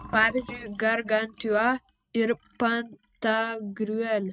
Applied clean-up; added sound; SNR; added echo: none; Fill (with liquid); 20 dB; none.